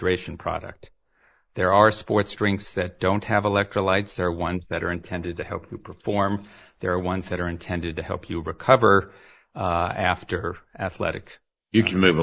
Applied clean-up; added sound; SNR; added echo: neural mask model Resemble Enhance denoiser.